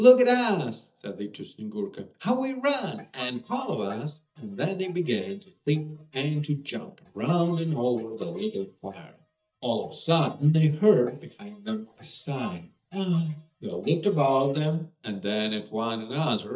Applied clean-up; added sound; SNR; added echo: neural mask model DeepFilterNet 3.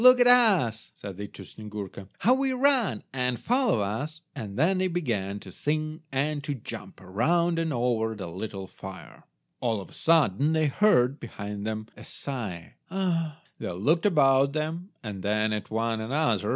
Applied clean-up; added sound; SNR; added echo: none; none; none; none.